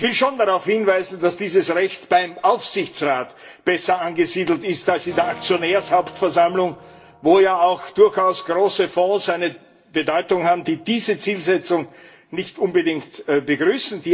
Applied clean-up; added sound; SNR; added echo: neural separator model SepFormer DNS4.